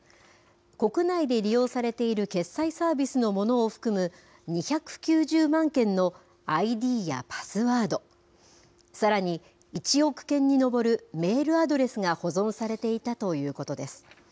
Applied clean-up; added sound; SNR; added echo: none; none; none; none.